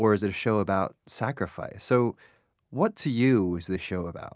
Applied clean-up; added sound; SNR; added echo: none; none; none; none.